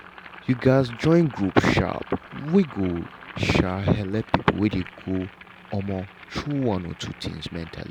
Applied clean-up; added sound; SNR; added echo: none; Boiling; 19 dB; none.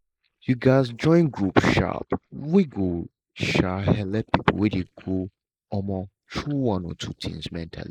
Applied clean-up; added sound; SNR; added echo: neural mask model Resemble Enhance denoiser.